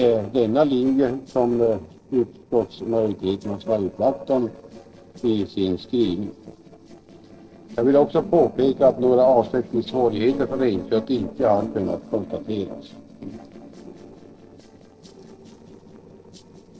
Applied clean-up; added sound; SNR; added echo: neural separator model SepFormer DNS4.